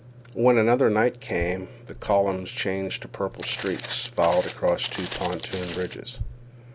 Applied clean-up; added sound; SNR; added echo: none; Walk, footsteps; 13 dB; none.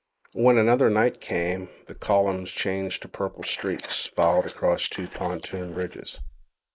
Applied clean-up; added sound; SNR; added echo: neural mask model Resemble Enhance denoiser.